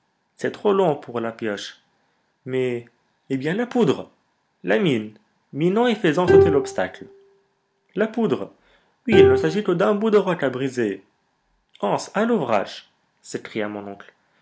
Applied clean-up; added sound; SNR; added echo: none; Bowed string instrument; -1 dB; none.